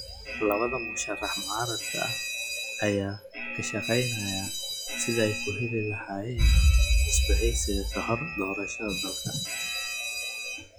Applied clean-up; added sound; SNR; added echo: classical method log-MMSE.